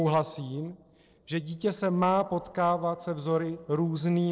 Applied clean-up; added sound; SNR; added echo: neural separator model SepFormer DNS4.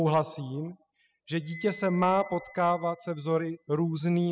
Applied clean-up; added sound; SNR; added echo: classical method spectral subtraction.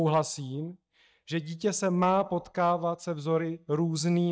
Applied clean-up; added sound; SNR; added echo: neural mask model DeepFilterNet 3.